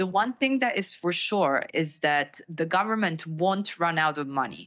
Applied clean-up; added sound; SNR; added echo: neural mask model DeepFilterNet 3.